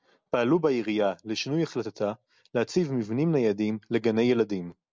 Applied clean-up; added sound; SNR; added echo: none; none; none; none.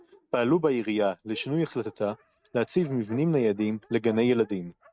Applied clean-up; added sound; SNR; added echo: neural mask model RNNoise.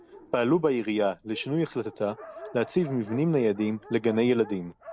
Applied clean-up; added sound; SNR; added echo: none; Dog; 19 dB; none.